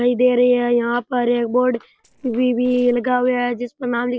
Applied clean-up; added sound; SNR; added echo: neural separator model SepFormer DNS4.